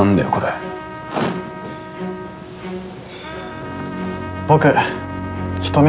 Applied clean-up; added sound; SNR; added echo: none; Trumpet; 13 dB; none.